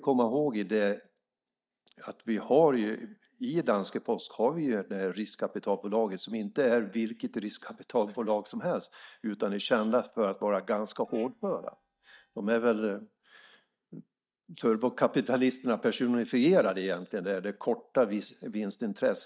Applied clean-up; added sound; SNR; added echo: neural mask model DeepFilterNet 3.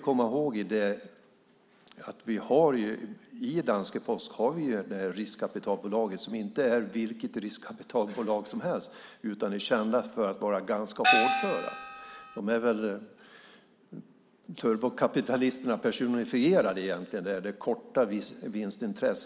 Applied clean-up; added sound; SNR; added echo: none; Gong; -2 dB; none.